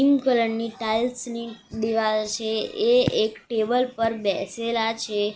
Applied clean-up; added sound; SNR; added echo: none; none; none; none.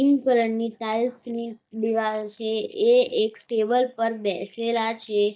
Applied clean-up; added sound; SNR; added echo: neural mask model DeepFilterNet 3.